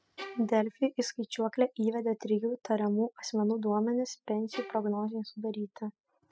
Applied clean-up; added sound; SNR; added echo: classical method spectral subtraction.